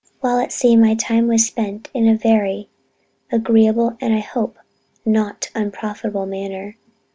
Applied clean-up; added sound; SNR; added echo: none; none; none; none.